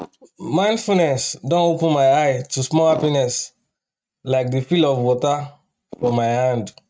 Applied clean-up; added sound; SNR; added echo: neural mask model RNNoise.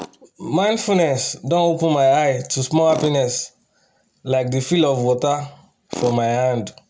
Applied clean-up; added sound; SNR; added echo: none; Tools; 19 dB; none.